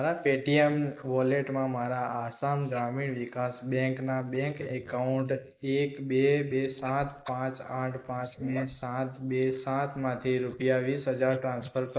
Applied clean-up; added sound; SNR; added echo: neural mask model Resemble Enhance denoiser.